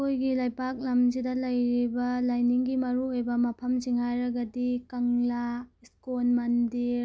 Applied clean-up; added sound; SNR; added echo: none; none; none; none.